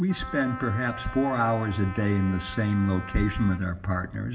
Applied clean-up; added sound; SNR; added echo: none; Wind instrument, woodwind instrument; 14 dB; reverberation time 1.6 s.